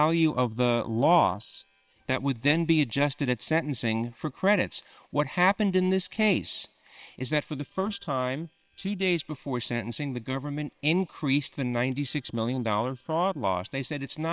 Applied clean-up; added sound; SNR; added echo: neural separator model SepFormer WHAM!.